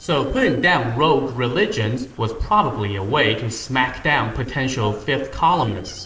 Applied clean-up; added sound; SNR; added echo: neural separator model SepFormer DNS4.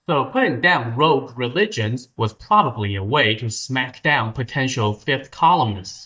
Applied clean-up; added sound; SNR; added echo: neural mask model DeepFilterNet 3.